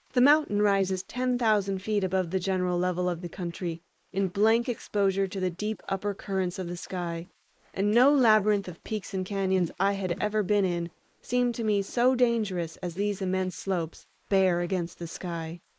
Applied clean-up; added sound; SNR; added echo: neural mask model Resemble Enhance denoiser.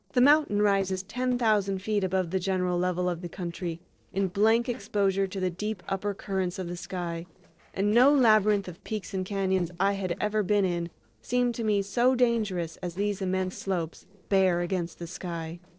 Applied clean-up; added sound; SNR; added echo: neural separator model SepFormer DNS4.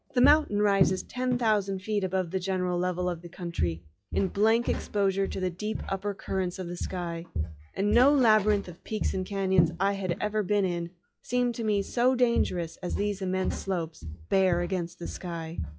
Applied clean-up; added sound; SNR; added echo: classical method log-MMSE.